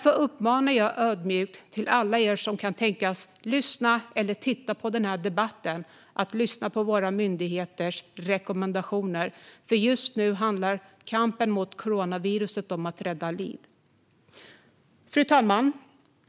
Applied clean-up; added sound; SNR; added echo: none; none; none; none.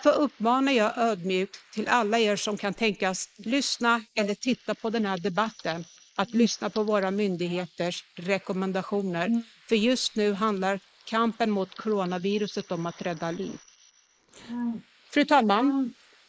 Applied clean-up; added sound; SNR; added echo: neural mask model Resemble Enhance denoiser.